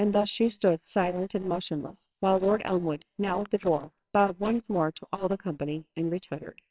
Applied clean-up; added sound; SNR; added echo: neural separator model SepFormer WHAMR!.